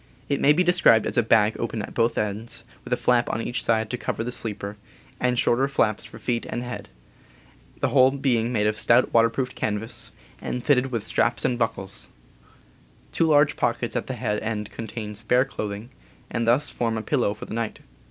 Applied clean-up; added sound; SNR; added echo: none; none; none; none.